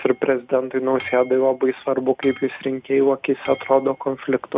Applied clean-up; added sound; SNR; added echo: none; Hammer / Chink, clink; 14 dB; none.